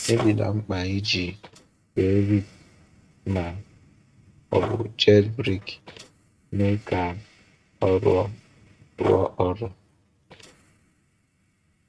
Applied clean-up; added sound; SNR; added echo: neural mask model RNNoise.